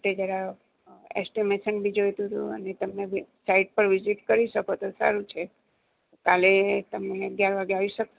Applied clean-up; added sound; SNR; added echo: none; none; none; none.